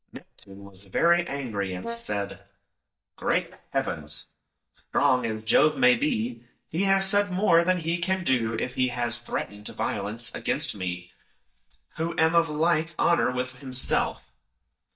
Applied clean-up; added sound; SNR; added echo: neural mask model DeepFilterNet 3.